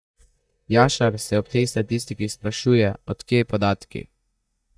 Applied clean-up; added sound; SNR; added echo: neural mask model DeepFilterNet 3.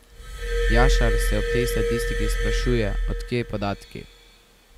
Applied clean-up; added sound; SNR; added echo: none; Glass; -5 dB; none.